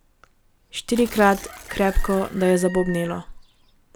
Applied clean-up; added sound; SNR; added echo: none; Tearing + Chicken, rooster; 16 dB; none.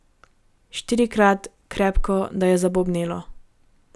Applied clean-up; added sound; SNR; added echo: none; none; none; none.